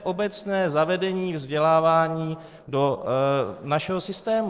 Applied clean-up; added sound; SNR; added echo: neural separator model SepFormer DNS4.